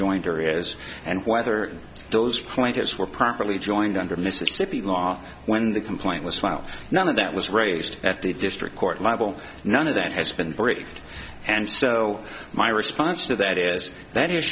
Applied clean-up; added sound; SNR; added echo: none; none; none; none.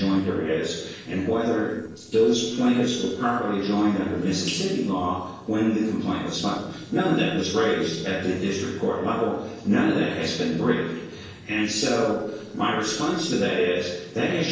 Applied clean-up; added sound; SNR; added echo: neural separator model SepFormer DNS4.